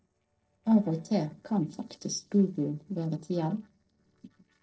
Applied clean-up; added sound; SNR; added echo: neural separator model SepFormer DNS4.